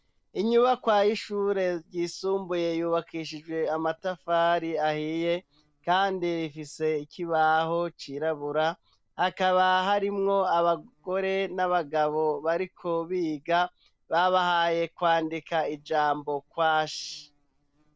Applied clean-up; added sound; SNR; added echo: neural separator model SepFormer DNS4.